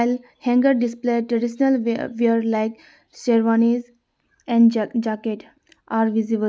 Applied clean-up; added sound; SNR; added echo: none; none; none; none.